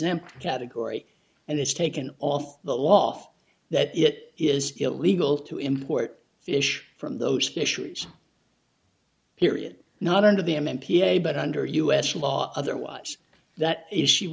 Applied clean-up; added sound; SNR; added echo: none; none; none; none.